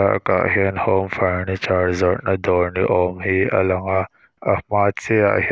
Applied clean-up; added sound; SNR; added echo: none; none; none; none.